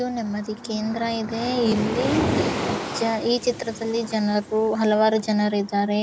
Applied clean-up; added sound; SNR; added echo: none; Waves, surf; 7 dB; none.